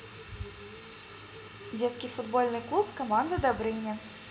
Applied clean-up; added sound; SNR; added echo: none; none; none; reverberation time 1.0 s.